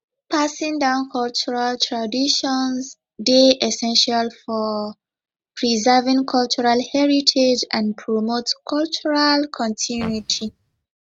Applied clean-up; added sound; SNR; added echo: neural mask model RNNoise.